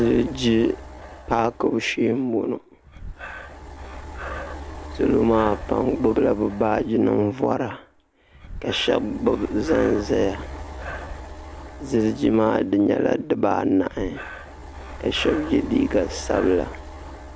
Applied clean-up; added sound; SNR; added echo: none; Breathing; 13 dB; none.